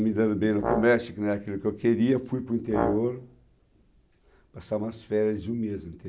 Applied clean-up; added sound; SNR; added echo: none; Brass instrument; 8 dB; none.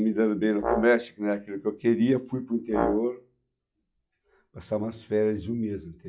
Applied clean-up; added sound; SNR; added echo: classical method log-MMSE.